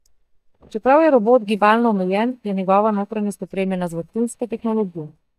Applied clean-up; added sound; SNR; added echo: neural mask model DeepFilterNet 3.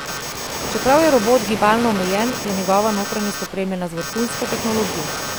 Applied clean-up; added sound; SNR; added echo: none; Alarm + Waves, surf; 6 dB; none.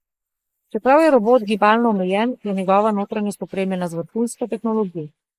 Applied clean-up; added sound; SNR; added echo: neural mask model Resemble Enhance denoiser.